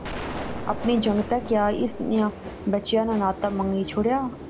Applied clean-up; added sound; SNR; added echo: none; Gunshot, gunfire + Subway, metro, underground; 9 dB; none.